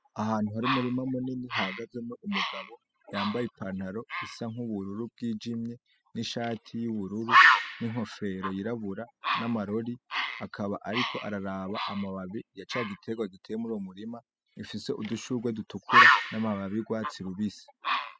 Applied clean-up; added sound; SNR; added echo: classical method spectral subtraction.